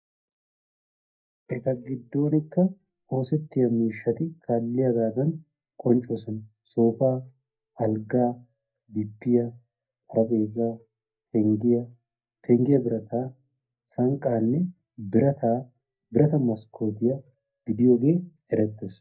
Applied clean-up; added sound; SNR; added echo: neural mask model DeepFilterNet 3.